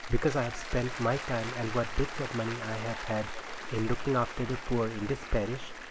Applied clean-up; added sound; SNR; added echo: none; Applause / Cheering; 10 dB; none.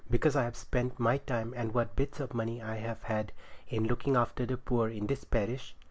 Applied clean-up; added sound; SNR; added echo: none; none; none; none.